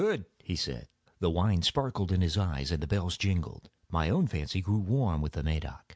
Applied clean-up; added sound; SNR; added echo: none; none; none; none.